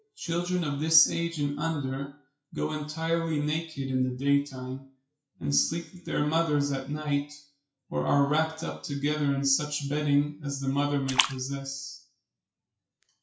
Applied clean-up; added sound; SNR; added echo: classical method WPE with log-MMSE.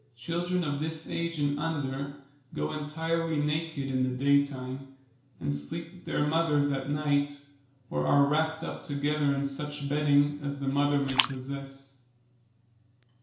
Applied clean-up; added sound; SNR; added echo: none; Splash, splatter; 7 dB; reverberation time 0.5 s.